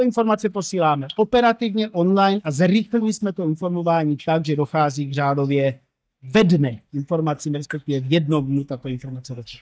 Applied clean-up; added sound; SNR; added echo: neural mask model DeepFilterNet 3.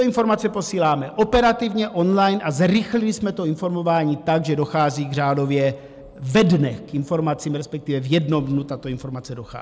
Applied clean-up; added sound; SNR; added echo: none; none; none; none.